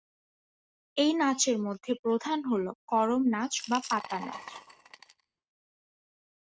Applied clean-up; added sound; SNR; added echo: neural mask model RNNoise.